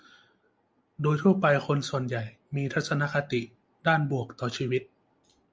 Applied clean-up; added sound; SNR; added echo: none; none; none; none.